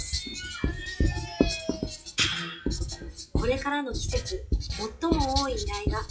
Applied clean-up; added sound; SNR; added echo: classical method WPE with log-MMSE.